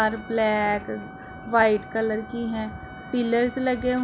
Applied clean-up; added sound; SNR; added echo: none; Trumpet; 19 dB; none.